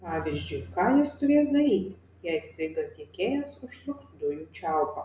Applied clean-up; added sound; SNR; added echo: none; none; none; none.